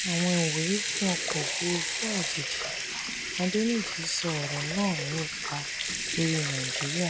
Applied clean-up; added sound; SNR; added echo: none; Sink (filling or washing) / Water tap, faucet / Liquid; -2 dB; none.